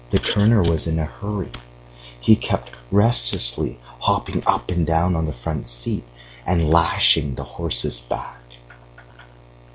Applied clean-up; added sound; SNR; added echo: none; none; none; none.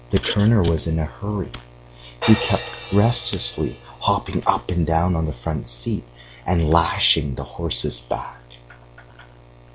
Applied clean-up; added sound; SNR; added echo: none; Crash cymbal; 16 dB; none.